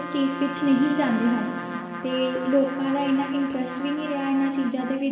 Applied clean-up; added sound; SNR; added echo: none; Trumpet; 10 dB; reverberation time 2.5 s.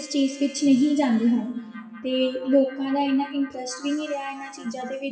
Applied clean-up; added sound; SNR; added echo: classical method WPE with log-MMSE.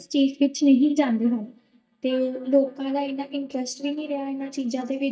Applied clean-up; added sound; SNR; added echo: neural mask model DeepFilterNet 3.